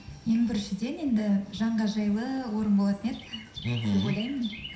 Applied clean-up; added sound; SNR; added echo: none; Chirp, tweet; 18 dB; reverberation time 0.7 s.